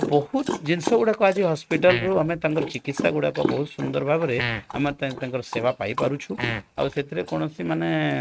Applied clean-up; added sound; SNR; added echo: neural mask model RNNoise.